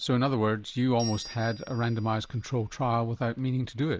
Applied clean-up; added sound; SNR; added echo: none; Bell; 18 dB; none.